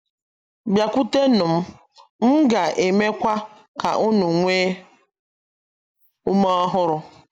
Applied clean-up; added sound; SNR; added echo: neural mask model Resemble Enhance denoiser.